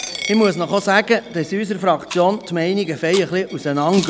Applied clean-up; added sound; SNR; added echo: none; Coin (dropping) + Chewing, mastication; 15 dB; none.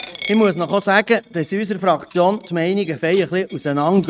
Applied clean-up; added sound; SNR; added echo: neural mask model RNNoise.